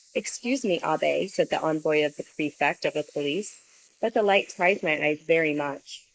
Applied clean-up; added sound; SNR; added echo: neural mask model Resemble Enhance denoiser.